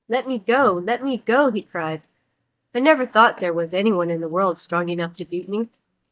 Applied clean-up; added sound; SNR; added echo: neural mask model DeepFilterNet 3.